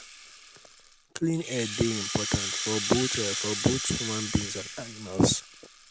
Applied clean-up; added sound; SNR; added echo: none; Rattle (instrument); 5 dB; none.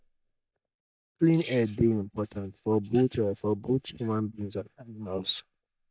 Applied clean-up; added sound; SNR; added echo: neural mask model DeepFilterNet 3.